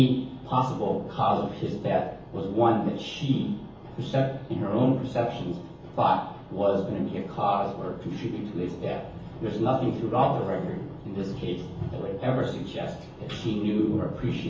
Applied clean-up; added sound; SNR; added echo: none; none; none; reverberation time 0.7 s.